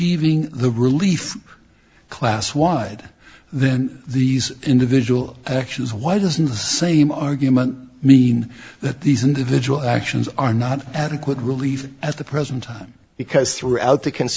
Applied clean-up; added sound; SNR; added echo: none; none; none; none.